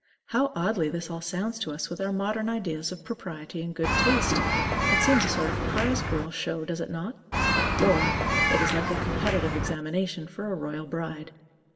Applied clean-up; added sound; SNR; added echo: none; Human group actions; -4 dB; reverberation time 1.6 s.